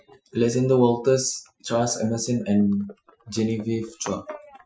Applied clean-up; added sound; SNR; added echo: classical method Wiener filter.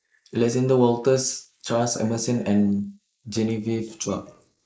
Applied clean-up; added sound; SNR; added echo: neural mask model Resemble Enhance denoiser.